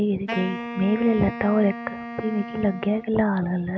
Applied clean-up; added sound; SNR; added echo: none; Wind instrument, woodwind instrument; 11 dB; none.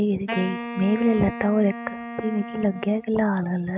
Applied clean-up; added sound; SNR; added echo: neural mask model RNNoise.